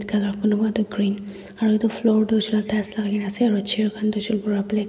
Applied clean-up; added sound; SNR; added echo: none; none; none; none.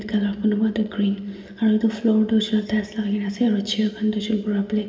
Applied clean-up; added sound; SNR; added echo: none; none; none; reverberation time 1.1 s.